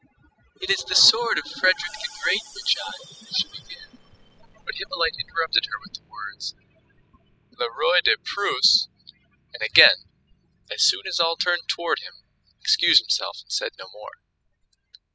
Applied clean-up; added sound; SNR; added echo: classical method spectral subtraction.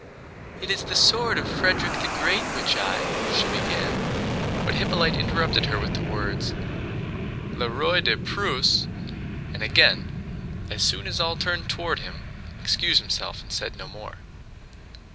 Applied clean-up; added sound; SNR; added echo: none; Fixed-wing aircraft, airplane; 2 dB; none.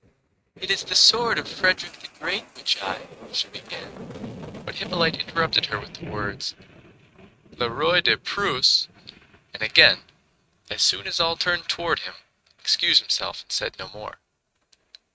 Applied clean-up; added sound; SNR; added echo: neural mask model RNNoise.